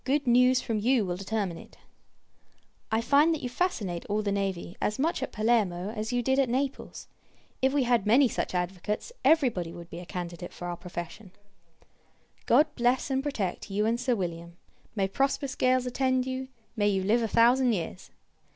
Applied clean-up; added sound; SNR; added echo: none; none; none; none.